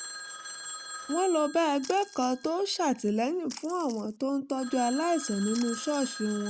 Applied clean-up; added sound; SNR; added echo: none; Splash, splatter + Telephone; 12 dB; none.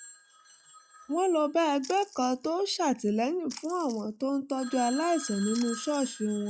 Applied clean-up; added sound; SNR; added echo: classical method log-MMSE.